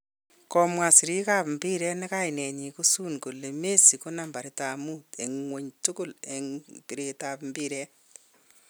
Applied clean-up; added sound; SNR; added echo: none; none; none; none.